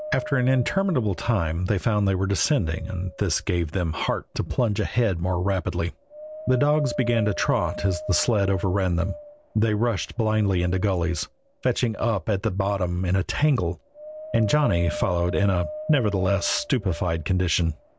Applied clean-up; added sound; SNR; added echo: none; Wind; 15 dB; none.